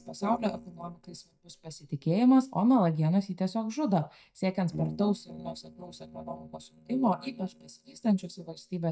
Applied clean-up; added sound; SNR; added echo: neural mask model DeepFilterNet 3.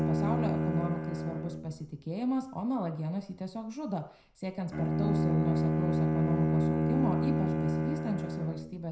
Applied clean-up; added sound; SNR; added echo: none; Bowed string instrument; -4 dB; reverberation time 0.4 s.